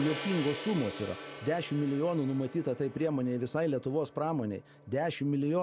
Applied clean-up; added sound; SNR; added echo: none; Gong; 13 dB; none.